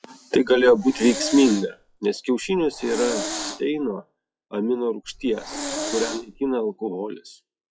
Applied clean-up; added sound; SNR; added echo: classical method log-MMSE.